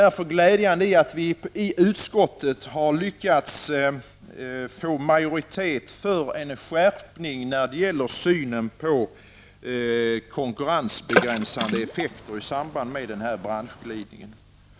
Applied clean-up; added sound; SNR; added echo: none; Water / Splash, splatter; 5 dB; none.